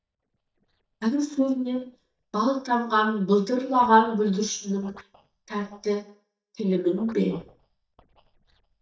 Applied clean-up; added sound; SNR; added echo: neural mask model DeepFilterNet 3.